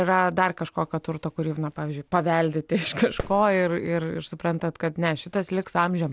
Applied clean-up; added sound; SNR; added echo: none; Fireworks; 16 dB; none.